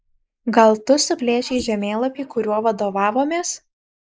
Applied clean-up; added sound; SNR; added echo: neural mask model Resemble Enhance denoiser.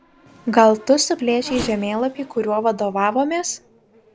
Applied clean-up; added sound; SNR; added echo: none; Race car, auto racing / Accelerating, revving, vroom; 19 dB; none.